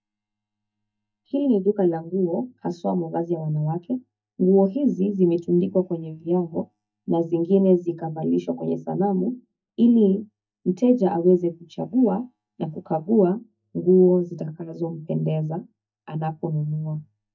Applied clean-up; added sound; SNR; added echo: neural mask model DeepFilterNet 3.